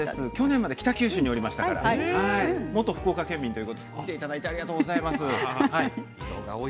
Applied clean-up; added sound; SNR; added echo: none; none; none; none.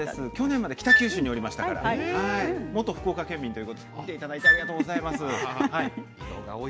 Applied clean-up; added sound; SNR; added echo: none; Wind instrument, woodwind instrument; -2 dB; none.